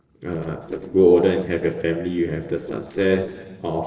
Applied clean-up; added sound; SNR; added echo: neural separator model SepFormer DNS4.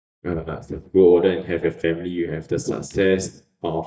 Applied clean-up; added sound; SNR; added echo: neural mask model DeepFilterNet 3.